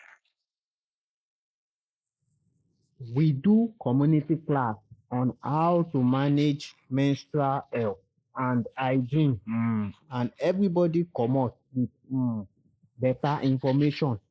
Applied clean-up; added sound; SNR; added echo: neural mask model Resemble Enhance denoiser.